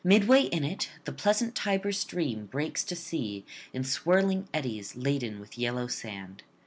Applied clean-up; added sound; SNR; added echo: none; none; none; none.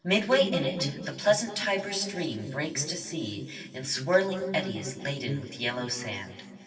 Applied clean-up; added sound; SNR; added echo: neural separator model SepFormer DNS4.